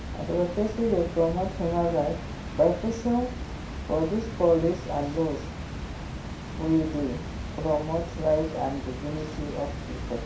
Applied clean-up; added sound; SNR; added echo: none; Water; 7 dB; reverberation time 0.5 s.